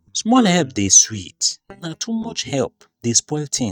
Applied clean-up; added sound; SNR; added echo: neural mask model DeepFilterNet 3.